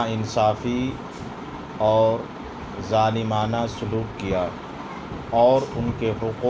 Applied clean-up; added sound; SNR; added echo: none; none; none; none.